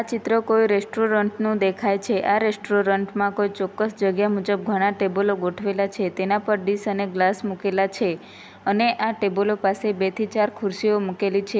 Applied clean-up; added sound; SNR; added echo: none; none; none; none.